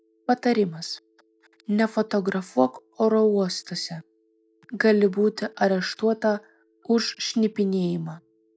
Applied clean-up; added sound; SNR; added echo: classical method log-MMSE.